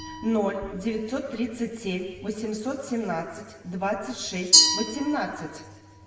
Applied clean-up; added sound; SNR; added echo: none; Glass; -1 dB; reverberation time 1.3 s.